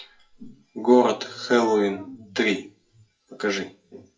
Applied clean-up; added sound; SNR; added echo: classical method WPE with log-MMSE.